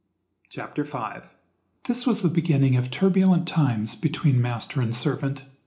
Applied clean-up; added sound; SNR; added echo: none; none; none; reverberation time 0.4 s.